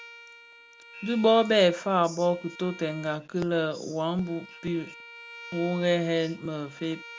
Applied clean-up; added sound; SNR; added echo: none; Bowed string instrument; 19 dB; none.